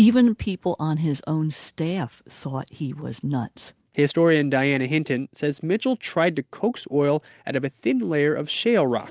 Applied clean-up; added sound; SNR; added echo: none; none; none; none.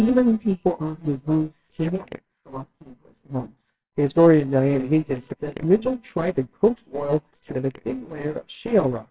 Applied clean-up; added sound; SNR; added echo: neural separator model SepFormer WHAMR!.